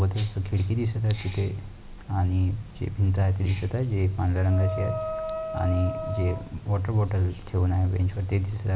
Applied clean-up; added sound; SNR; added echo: none; Wind instrument, woodwind instrument; 9 dB; none.